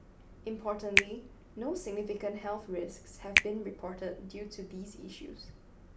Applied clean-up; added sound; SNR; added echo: none; Finger snapping; -3 dB; none.